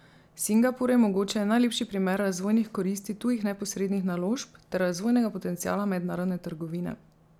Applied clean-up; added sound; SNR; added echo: none; none; none; none.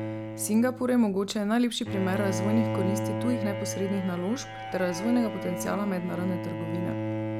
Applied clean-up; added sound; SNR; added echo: none; Bowed string instrument; 4 dB; none.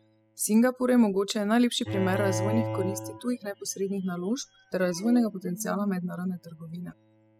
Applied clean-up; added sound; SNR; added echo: classical method spectral subtraction.